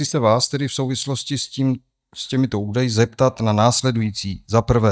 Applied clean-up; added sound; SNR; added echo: neural mask model DeepFilterNet 3.